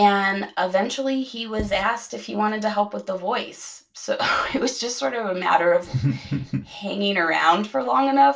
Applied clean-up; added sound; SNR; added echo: none; Writing; 11 dB; reverberation time 0.2 s.